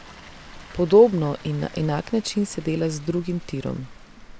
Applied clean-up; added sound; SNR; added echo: none; Water; 19 dB; none.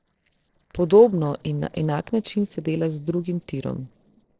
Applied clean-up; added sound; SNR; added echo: neural separator model SepFormer DNS4.